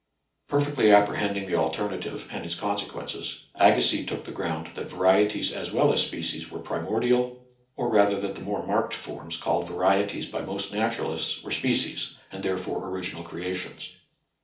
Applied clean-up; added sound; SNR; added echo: none; none; none; reverberation time 0.4 s.